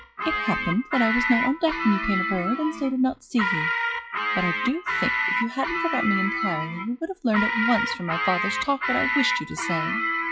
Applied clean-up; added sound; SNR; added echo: classical method log-MMSE.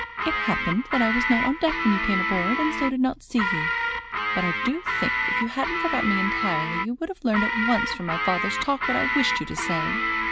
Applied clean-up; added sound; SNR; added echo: none; Guitar; 0 dB; none.